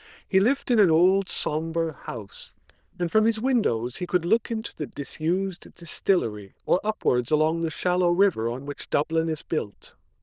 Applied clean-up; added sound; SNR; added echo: neural diffusion model UNIVERSE++.